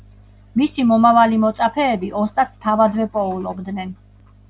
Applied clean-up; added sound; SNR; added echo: none; none; none; none.